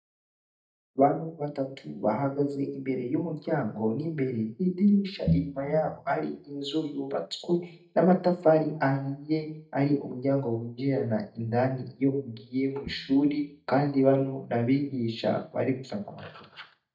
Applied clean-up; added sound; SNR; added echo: neural mask model DeepFilterNet 3.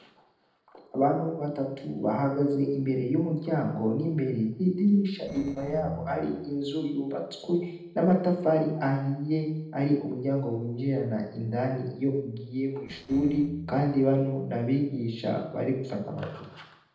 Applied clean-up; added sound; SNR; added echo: neural separator model SepFormer DNS4.